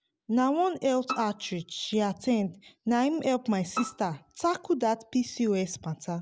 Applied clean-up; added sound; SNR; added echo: none; Bowed string instrument; 11 dB; none.